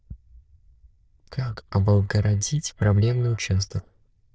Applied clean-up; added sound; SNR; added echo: neural diffusion model UNIVERSE++.